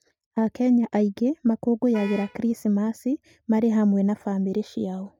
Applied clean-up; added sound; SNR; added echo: neural mask model RNNoise.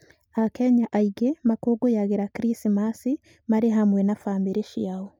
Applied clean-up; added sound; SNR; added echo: none; none; none; none.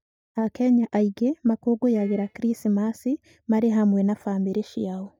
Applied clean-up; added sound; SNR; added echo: neural mask model DeepFilterNet 3.